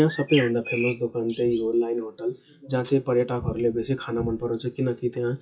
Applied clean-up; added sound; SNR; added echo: classical method WPE with log-MMSE.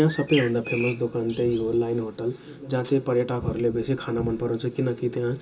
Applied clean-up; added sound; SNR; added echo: none; Bird; 11 dB; reverberation time 0.2 s.